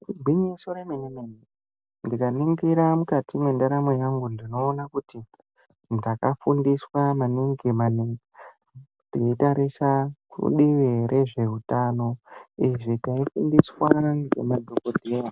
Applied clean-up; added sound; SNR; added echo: none; none; none; none.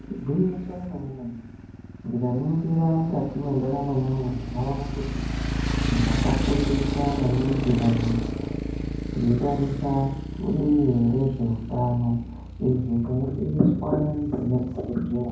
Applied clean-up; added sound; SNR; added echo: none; Motorcycle; 5 dB; reverberation time 0.9 s.